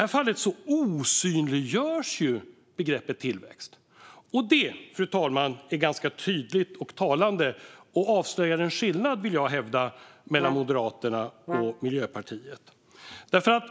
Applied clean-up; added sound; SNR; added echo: none; Brass instrument; 10 dB; none.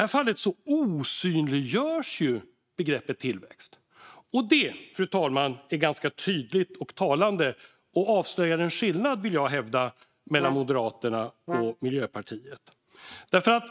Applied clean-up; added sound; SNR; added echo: neural mask model RNNoise.